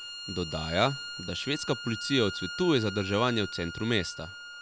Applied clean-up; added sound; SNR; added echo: none; Bowed string instrument; 10 dB; none.